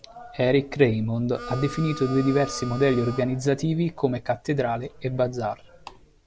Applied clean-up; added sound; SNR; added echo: none; Harmonica; 13 dB; none.